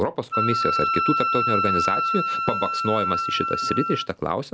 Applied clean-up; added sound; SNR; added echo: none; Wind instrument, woodwind instrument; -2 dB; none.